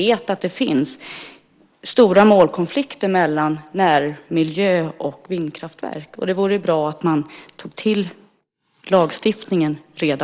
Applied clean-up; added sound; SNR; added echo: neural mask model Resemble Enhance denoiser.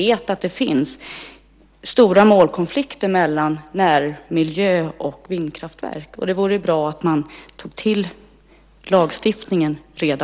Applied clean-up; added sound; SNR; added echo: none; none; none; none.